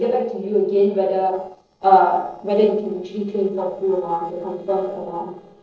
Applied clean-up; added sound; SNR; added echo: neural separator model SepFormer DNS4.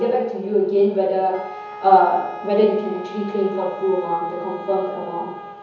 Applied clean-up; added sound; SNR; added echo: none; Wind instrument, woodwind instrument; 16 dB; reverberation time 0.9 s.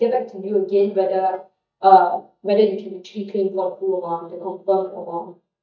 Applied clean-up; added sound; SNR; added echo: neural mask model DeepFilterNet 3.